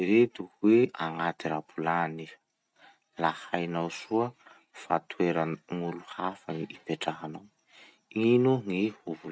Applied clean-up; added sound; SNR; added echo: none; none; none; none.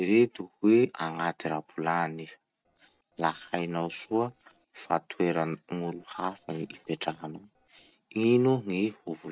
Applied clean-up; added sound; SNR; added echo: neural separator model SepFormer DNS4.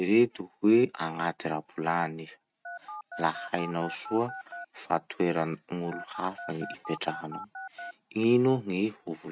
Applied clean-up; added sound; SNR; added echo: none; Telephone; 12 dB; none.